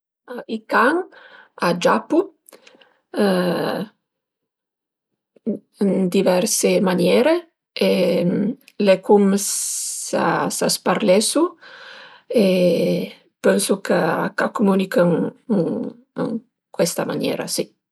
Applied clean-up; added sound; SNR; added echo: none; none; none; none.